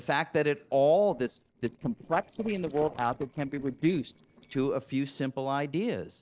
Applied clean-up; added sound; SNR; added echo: neural separator model SepFormer DNS4.